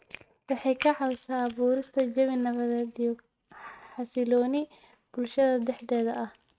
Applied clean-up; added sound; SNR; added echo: neural mask model RNNoise.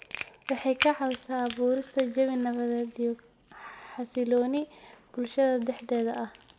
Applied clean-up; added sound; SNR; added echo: none; Crackle; 10 dB; none.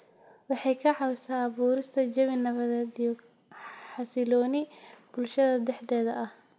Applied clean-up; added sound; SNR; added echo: none; none; none; none.